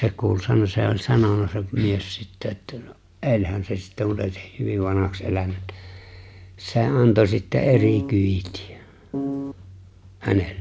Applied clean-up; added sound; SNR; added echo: none; Piano; 4 dB; none.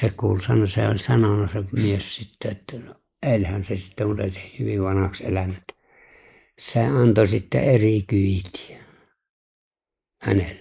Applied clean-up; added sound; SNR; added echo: neural mask model Resemble Enhance denoiser.